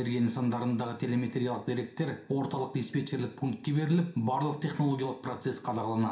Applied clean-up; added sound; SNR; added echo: none; none; none; reverberation time 0.5 s.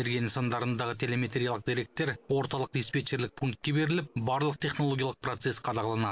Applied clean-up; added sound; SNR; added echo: none; none; none; none.